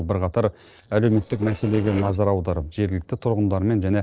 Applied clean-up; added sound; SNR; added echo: neural separator model SepFormer DNS4.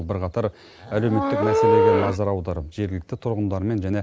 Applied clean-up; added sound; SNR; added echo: none; Livestock, farm animals, working animals; 0 dB; none.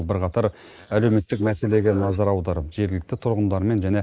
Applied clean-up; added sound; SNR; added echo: neural mask model Resemble Enhance denoiser.